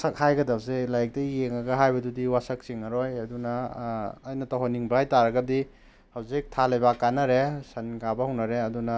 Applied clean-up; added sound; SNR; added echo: none; none; none; none.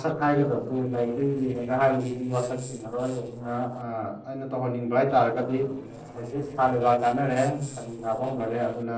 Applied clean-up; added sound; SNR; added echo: neural separator model SepFormer DNS4.